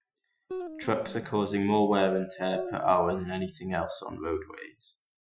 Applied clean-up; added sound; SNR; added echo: classical method Wiener filter.